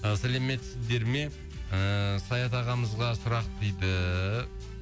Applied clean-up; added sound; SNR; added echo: none; Alarm; 18 dB; none.